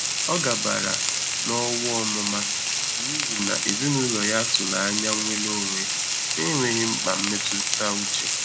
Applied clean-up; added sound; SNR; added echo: none; Frying (food); -3 dB; none.